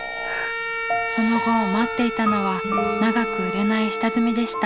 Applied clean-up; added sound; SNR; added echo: none; Bowed string instrument; 5 dB; none.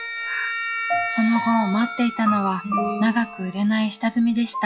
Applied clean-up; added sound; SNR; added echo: classical method log-MMSE.